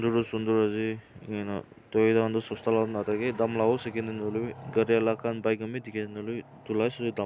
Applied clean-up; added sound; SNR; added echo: none; none; none; none.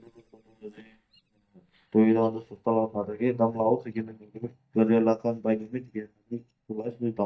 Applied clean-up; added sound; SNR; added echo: neural mask model DeepFilterNet 3.